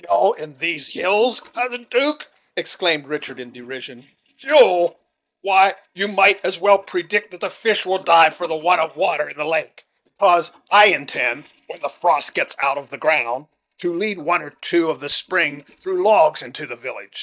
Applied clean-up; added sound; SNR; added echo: neural mask model DeepFilterNet 3.